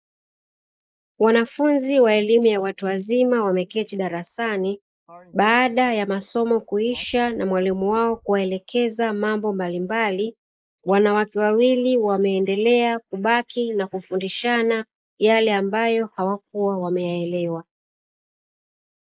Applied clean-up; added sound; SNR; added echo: neural mask model Resemble Enhance denoiser.